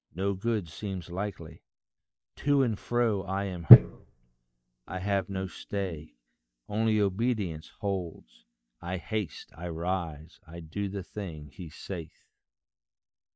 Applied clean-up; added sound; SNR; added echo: neural mask model DeepFilterNet 3.